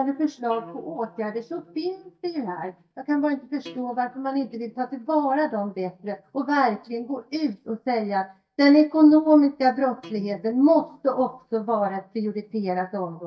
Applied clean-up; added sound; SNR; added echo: neural mask model DeepFilterNet 3.